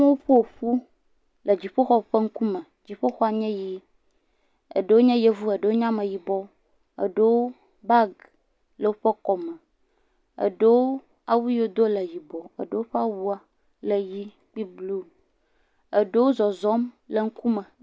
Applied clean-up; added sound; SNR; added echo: none; none; none; none.